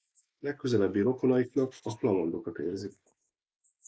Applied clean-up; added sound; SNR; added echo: neural mask model Resemble Enhance denoiser.